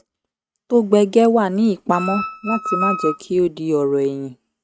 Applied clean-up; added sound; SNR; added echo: neural mask model RNNoise.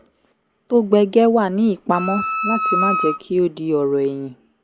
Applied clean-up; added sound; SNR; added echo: none; Wind instrument, woodwind instrument; 3 dB; none.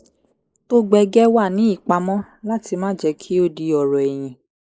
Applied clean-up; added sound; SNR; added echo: neural mask model Resemble Enhance denoiser.